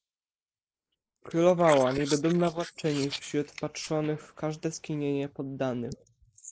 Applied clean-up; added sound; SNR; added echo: neural mask model Resemble Enhance denoiser.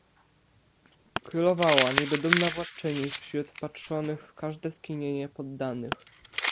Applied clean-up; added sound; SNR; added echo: none; Crumpling, crinkling; 2 dB; none.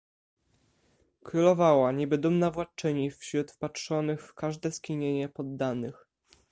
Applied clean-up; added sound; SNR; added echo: none; none; none; none.